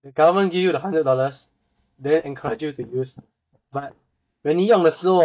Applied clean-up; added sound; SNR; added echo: neural mask model DeepFilterNet 3.